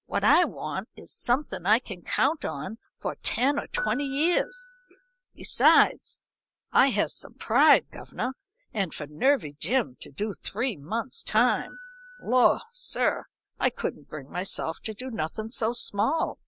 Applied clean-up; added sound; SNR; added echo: none; Piano; 11 dB; none.